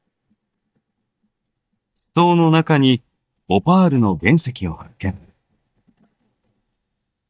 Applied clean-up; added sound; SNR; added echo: neural mask model DeepFilterNet 3.